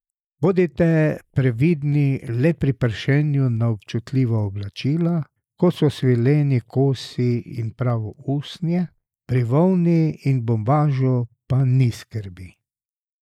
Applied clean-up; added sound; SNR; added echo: neural mask model Resemble Enhance denoiser.